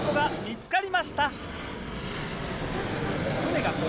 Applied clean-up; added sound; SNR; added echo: none; Fixed-wing aircraft, airplane; 0 dB; none.